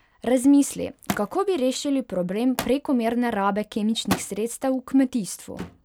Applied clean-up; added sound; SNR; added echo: none; Thump, thud; 14 dB; none.